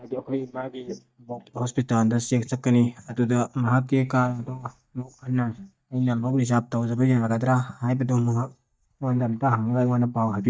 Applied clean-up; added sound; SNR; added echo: neural mask model DeepFilterNet 3.